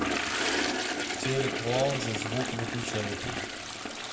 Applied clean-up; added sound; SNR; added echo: none; Toilet flush; -2 dB; reverberation time 1.1 s.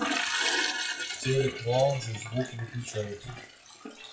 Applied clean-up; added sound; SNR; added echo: classical method WPE with log-MMSE.